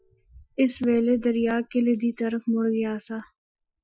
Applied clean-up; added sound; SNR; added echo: classical method Wiener filter.